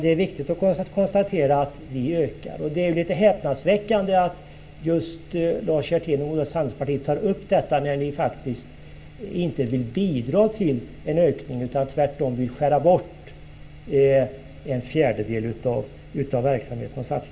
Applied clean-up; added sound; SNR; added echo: none; none; none; reverberation time 0.4 s.